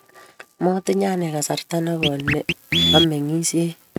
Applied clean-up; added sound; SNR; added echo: neural mask model RNNoise.